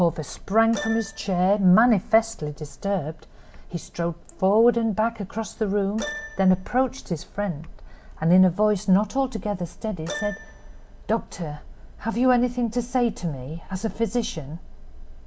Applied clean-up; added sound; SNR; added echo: none; Keyboard (musical); 18 dB; none.